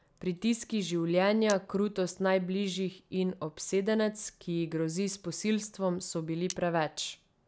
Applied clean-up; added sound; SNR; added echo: none; Cutlery, silverware; 18 dB; none.